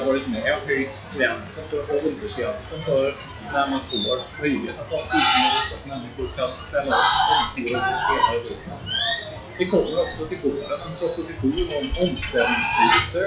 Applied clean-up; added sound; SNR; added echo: classical method WPE with log-MMSE.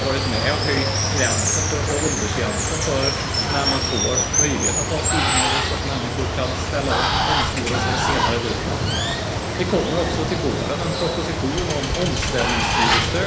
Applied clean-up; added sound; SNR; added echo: none; Water; -5 dB; reverberation time 0.9 s.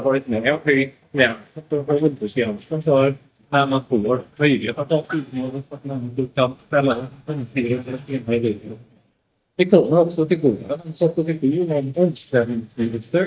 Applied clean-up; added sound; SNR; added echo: neural mask model DeepFilterNet 3.